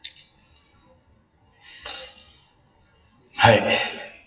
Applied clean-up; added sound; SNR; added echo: classical method WPE with log-MMSE.